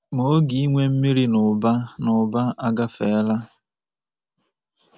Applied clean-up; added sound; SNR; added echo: none; none; none; none.